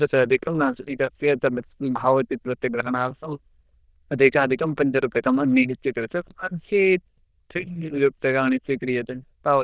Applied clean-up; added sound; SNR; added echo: neural diffusion model UNIVERSE++.